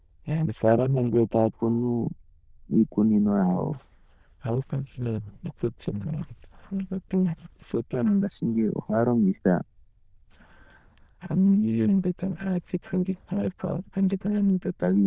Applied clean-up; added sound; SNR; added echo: neural diffusion model UNIVERSE++.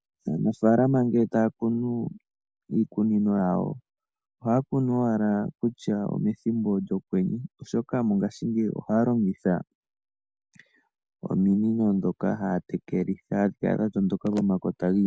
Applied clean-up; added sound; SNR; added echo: none; none; none; none.